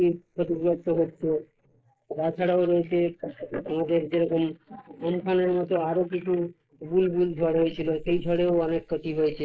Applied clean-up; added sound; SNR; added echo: neural mask model Resemble Enhance denoiser.